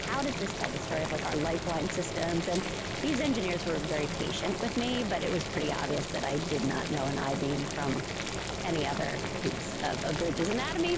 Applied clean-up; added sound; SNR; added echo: none; Boiling; 2 dB; none.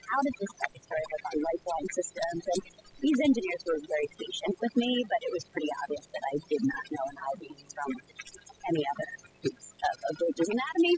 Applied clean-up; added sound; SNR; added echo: classical method spectral subtraction.